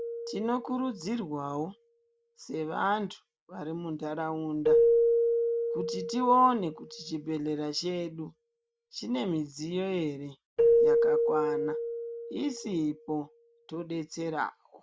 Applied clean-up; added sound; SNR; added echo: none; Keyboard (musical); -2 dB; none.